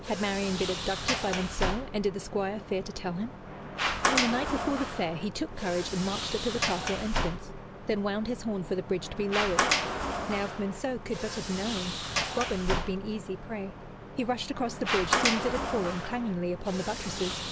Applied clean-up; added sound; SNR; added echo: none; Sliding door; 1 dB; none.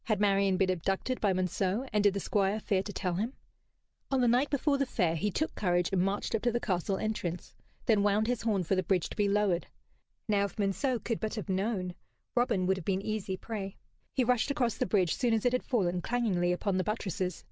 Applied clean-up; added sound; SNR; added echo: none; none; none; none.